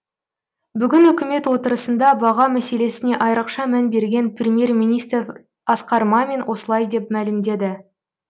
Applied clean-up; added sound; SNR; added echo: none; none; none; none.